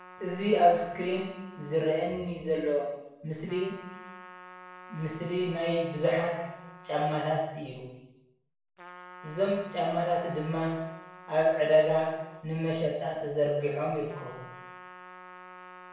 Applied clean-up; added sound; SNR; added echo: none; Trumpet; 19 dB; reverberation time 0.9 s.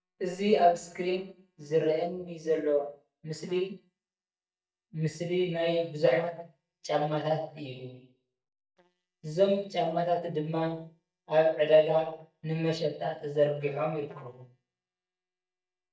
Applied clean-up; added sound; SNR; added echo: neural mask model DeepFilterNet 3.